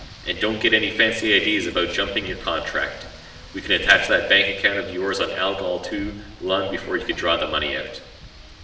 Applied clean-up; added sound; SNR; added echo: none; Rain; 18 dB; reverberation time 0.9 s.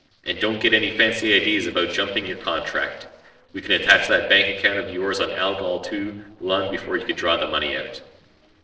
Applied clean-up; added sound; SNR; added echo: neural separator model SepFormer DNS4.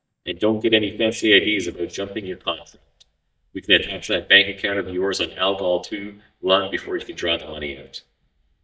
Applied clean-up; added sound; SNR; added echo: neural mask model DeepFilterNet 3.